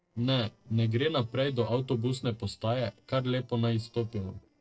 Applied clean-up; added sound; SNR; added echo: neural separator model SepFormer DNS4.